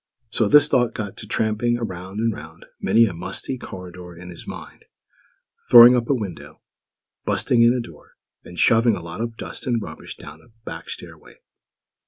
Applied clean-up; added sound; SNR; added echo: none; none; none; none.